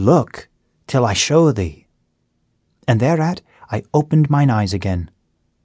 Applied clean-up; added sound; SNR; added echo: none; none; none; none.